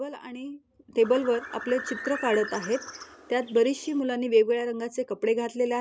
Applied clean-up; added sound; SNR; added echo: none; Bird; 12 dB; none.